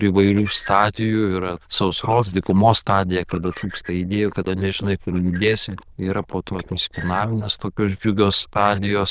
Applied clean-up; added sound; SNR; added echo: neural diffusion model UNIVERSE++.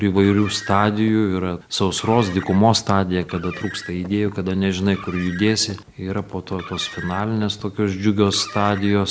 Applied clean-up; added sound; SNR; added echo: none; Car; 18 dB; none.